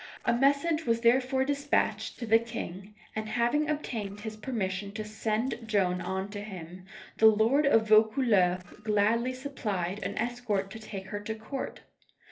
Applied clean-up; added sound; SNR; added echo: neural separator model SepFormer DNS4.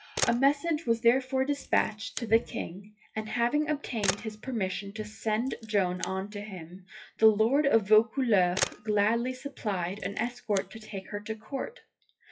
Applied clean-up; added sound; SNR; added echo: classical method WPE with log-MMSE.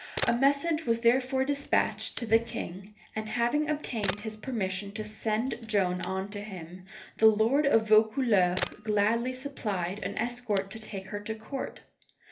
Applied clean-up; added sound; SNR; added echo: none; Camera; 12 dB; reverberation time 0.3 s.